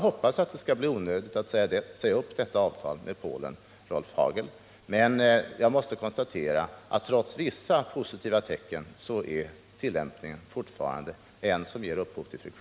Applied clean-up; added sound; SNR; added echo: none; none; none; none.